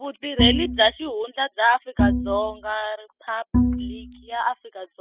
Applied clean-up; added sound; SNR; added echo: classical method spectral subtraction.